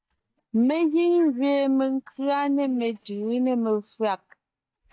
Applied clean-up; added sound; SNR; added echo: neural mask model DeepFilterNet 3.